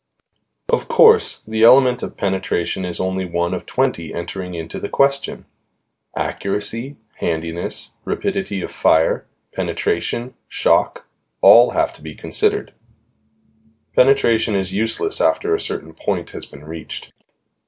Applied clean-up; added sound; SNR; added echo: none; none; none; none.